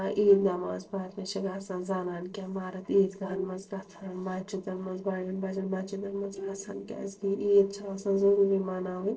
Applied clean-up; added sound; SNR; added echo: neural separator model SepFormer DNS4.